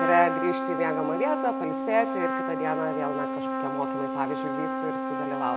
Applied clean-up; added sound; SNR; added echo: none; Trumpet; 0 dB; none.